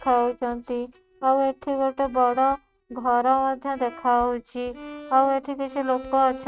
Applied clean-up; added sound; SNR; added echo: neural mask model RNNoise.